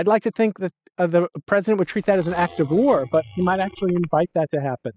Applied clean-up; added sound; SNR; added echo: classical method spectral subtraction.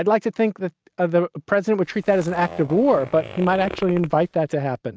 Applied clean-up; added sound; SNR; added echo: neural mask model RNNoise.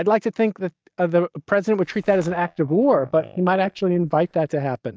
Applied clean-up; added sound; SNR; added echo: neural mask model DeepFilterNet 3.